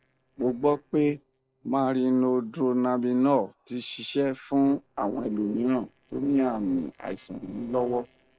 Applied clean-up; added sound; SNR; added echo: neural separator model SepFormer DNS4.